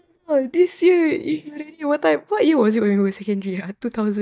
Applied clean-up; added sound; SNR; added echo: neural mask model DeepFilterNet 3.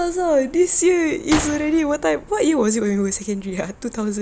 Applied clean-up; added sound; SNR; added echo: none; Gunshot, gunfire; 14 dB; none.